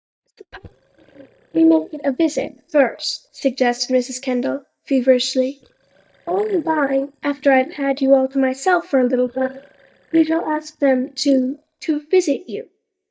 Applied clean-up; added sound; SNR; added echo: neural mask model DeepFilterNet 3.